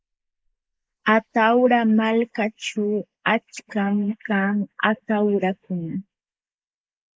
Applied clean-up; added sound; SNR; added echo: neural mask model Resemble Enhance denoiser.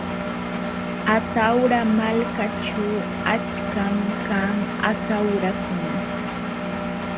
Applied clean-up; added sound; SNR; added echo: none; Engine; 2 dB; none.